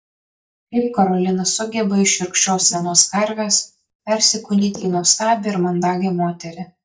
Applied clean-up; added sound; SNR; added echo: neural mask model DeepFilterNet 3.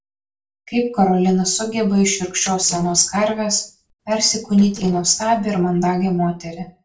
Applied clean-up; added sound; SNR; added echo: neural separator model SepFormer DNS4.